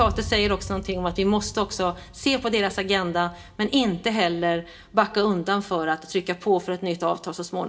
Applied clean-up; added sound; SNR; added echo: none; Boom; 15 dB; reverberation time 0.2 s.